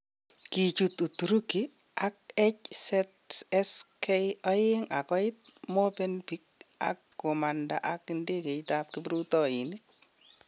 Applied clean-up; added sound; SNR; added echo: none; none; none; none.